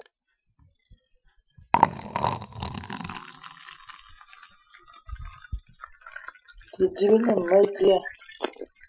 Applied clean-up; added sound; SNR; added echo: classical method Wiener filter.